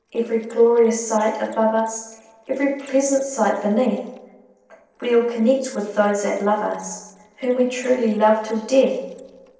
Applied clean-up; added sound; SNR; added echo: neural separator model SepFormer DNS4.